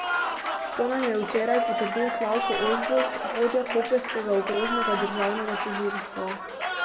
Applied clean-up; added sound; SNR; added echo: none; Applause; 1 dB; reverberation time 1.2 s.